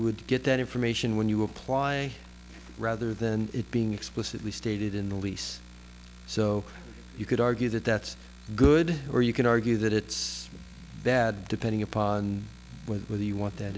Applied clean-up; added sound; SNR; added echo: none; none; none; none.